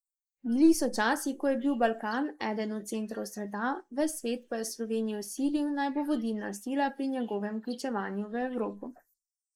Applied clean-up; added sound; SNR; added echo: neural mask model Resemble Enhance denoiser.